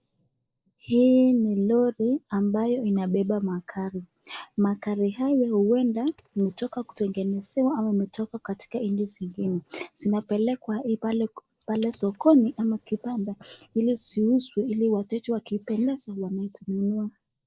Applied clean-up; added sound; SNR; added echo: neural mask model Resemble Enhance denoiser.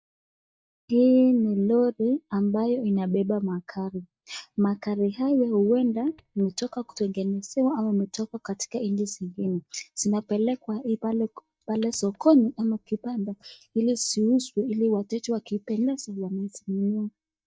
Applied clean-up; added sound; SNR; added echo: neural mask model DeepFilterNet 3.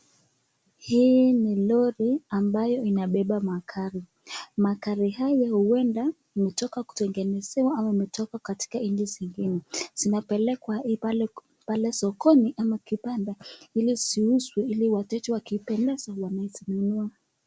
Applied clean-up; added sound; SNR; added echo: none; none; none; none.